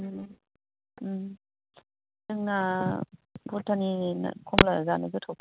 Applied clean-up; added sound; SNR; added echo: none; none; none; none.